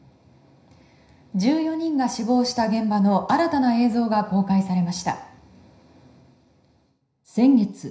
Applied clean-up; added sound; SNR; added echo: none; none; none; reverberation time 0.5 s.